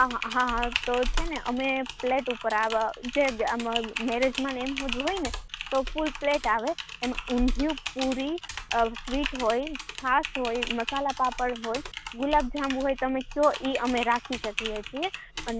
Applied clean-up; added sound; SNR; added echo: none; Typing; 7 dB; none.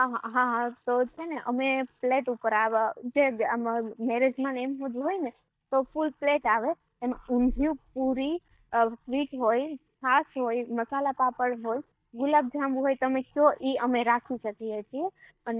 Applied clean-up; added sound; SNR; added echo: neural mask model DeepFilterNet 3.